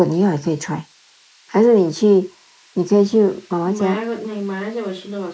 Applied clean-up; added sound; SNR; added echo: neural mask model Resemble Enhance denoiser.